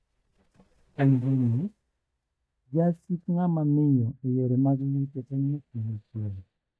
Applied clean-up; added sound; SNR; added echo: neural mask model DeepFilterNet 3.